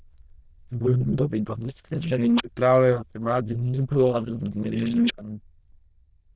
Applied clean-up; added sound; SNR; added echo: neural diffusion model UNIVERSE++.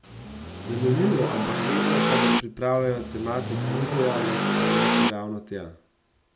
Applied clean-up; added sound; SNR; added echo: none; Accelerating, revving, vroom / Car; -3 dB; none.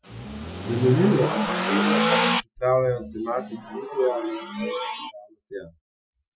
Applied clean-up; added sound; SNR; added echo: classical method Wiener filter.